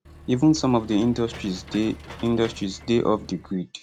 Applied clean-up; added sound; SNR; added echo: none; Engine / Mechanisms; 18 dB; none.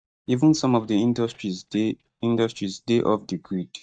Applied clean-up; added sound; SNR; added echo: neural mask model DeepFilterNet 3.